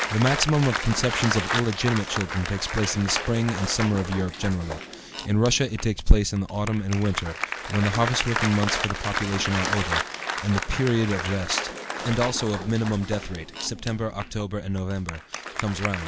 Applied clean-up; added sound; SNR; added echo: none; Applause; 6 dB; none.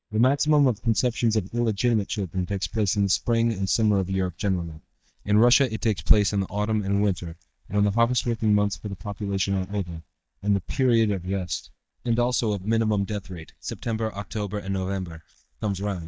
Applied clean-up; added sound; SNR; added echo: neural mask model DeepFilterNet 3.